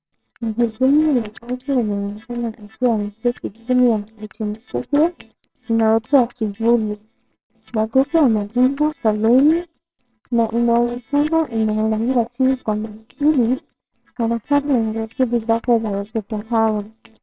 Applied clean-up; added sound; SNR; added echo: neural separator model SepFormer WHAMR!.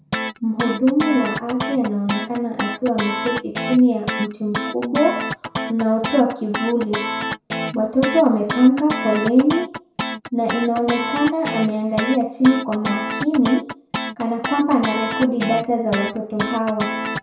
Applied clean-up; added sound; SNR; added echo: none; Guitar; 6 dB; reverberation time 0.6 s.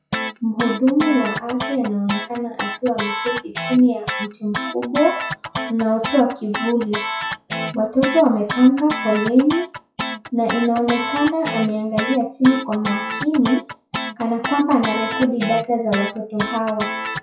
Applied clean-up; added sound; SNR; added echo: classical method WPE with log-MMSE.